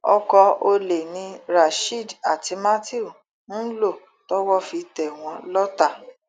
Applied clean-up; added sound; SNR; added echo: none; none; none; none.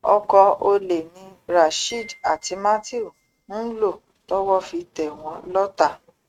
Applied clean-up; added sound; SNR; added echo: neural mask model RNNoise.